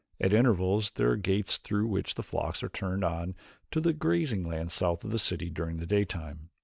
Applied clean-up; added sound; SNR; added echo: none; none; none; none.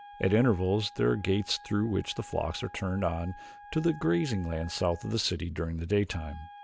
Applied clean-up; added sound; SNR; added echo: none; Wind instrument, woodwind instrument; 20 dB; none.